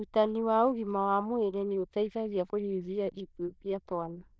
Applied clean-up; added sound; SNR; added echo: neural diffusion model UNIVERSE++.